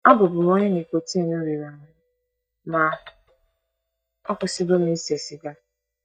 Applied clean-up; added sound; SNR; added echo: neural mask model DeepFilterNet 3.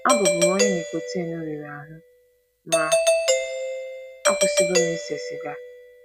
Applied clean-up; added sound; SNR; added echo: none; Doorbell; -5 dB; none.